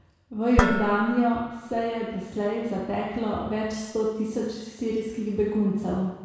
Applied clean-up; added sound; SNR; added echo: none; Dishes, pots, and pans; 5 dB; reverberation time 1.1 s.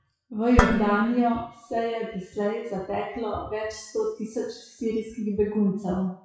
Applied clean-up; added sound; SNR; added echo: classical method WPE with log-MMSE.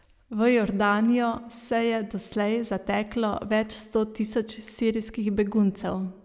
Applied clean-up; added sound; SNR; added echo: none; none; none; none.